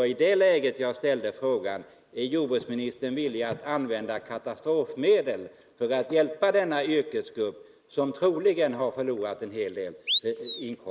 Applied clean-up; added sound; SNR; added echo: neural mask model Resemble Enhance denoiser.